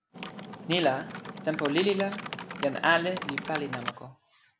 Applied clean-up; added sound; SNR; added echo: none; Typing; 7 dB; none.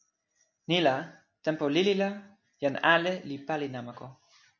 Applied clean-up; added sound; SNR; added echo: none; none; none; none.